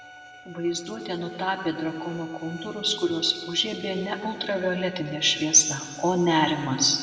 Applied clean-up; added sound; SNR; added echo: none; Bowed string instrument; 19 dB; reverberation time 2.1 s.